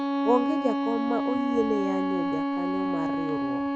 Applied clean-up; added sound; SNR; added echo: none; Bowed string instrument; -3 dB; none.